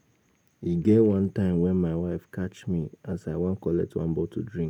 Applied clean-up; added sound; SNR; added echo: none; none; none; none.